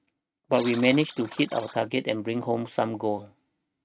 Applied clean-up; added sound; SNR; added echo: neural mask model RNNoise.